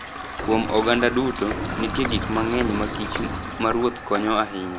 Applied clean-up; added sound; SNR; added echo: none; Toilet flush + Walk, footsteps; 5 dB; none.